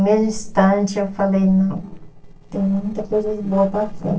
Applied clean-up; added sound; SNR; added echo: neural separator model SepFormer DNS4.